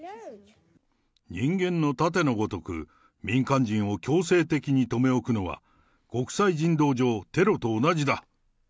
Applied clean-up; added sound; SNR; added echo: none; none; none; none.